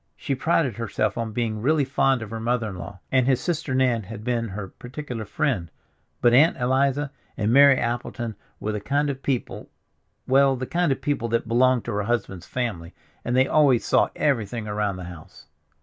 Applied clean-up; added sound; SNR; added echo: none; none; none; none.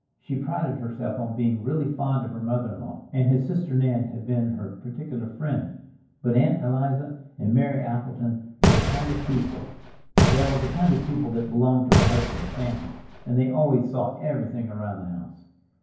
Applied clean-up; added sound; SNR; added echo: none; Fireworks; -2 dB; reverberation time 0.9 s.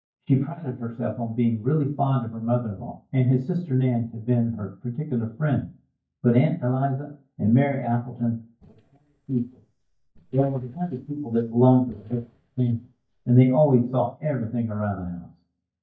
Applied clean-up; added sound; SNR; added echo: neural mask model DeepFilterNet 3.